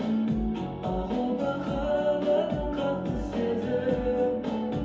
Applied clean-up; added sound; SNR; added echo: none; Bowed string instrument; 17 dB; reverberation time 0.6 s.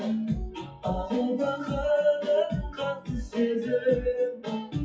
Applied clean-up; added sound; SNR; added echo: classical method WPE with log-MMSE.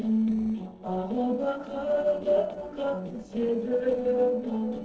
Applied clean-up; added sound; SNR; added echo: neural separator model SepFormer DNS4.